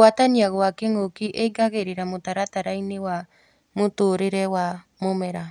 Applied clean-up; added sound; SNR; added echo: none; none; none; none.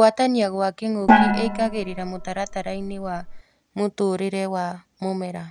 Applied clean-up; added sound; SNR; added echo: none; Gong; -2 dB; none.